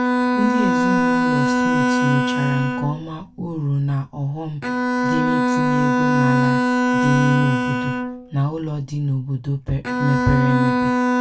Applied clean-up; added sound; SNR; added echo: none; Bowed string instrument; -3 dB; reverberation time 0.2 s.